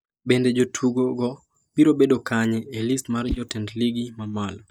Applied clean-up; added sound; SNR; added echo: neural mask model DeepFilterNet 3.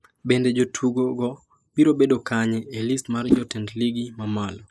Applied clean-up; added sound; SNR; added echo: neural mask model Resemble Enhance denoiser.